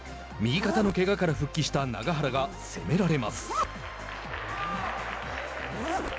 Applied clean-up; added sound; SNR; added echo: none; Zipper (clothing); 9 dB; none.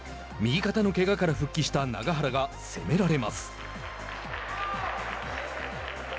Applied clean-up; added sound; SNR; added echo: none; none; none; none.